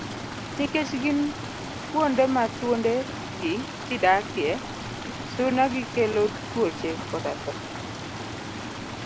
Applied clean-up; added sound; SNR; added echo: none; Stream; 7 dB; none.